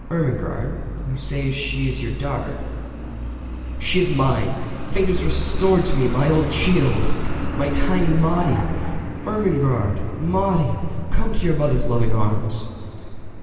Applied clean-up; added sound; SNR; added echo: none; Truck; 9 dB; reverberation time 2.6 s.